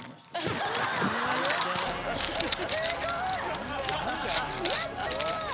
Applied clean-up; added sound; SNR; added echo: none; Zipper (clothing); 6 dB; none.